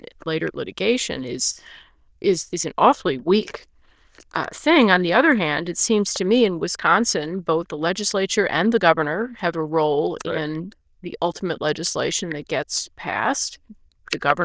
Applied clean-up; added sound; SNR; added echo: neural diffusion model UNIVERSE++.